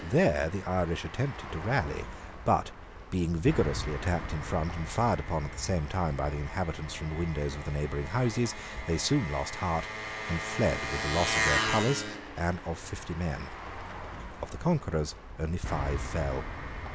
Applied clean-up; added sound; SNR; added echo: none; Engine; 6 dB; none.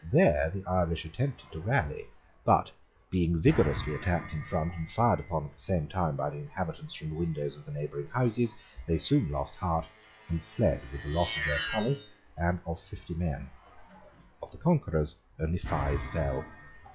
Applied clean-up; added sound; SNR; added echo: classical method log-MMSE.